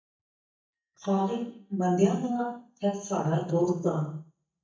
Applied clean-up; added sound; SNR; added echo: neural mask model DeepFilterNet 3.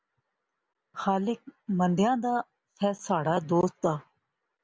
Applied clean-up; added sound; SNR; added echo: none; none; none; none.